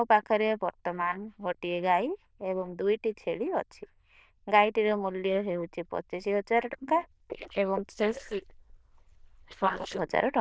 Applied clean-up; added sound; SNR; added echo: neural diffusion model UNIVERSE++.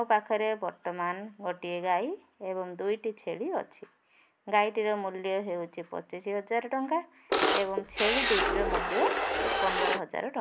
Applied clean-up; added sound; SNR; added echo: none; Camera; -4 dB; none.